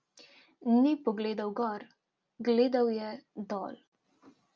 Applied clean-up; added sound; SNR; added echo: none; none; none; none.